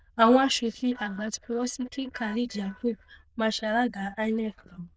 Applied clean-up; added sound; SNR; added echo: neural diffusion model UNIVERSE++.